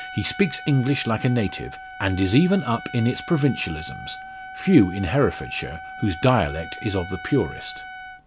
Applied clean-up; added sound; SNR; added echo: none; Trumpet; 14 dB; none.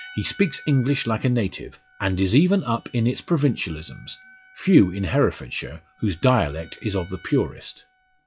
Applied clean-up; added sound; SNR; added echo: classical method log-MMSE.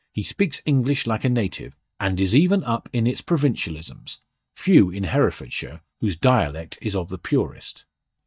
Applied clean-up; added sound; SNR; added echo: neural mask model DeepFilterNet 3.